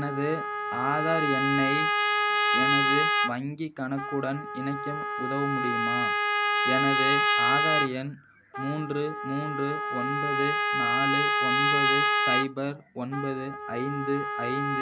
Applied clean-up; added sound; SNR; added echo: none; Trumpet; -4 dB; none.